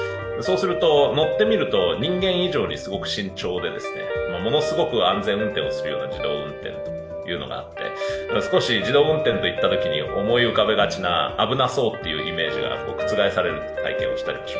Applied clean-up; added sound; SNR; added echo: none; Guitar; 5 dB; none.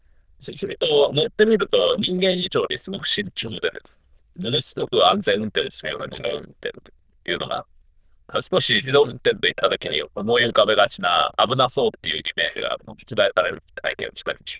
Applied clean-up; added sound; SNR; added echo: neural diffusion model UNIVERSE++.